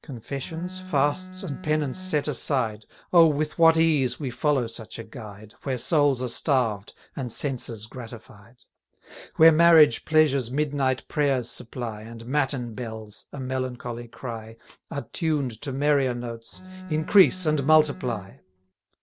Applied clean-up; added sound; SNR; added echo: none; Bowed string instrument; 15 dB; none.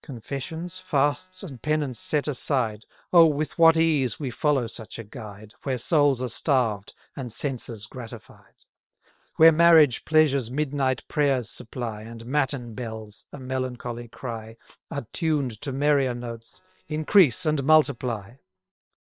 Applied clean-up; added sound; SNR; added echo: neural separator model SepFormer WHAM!.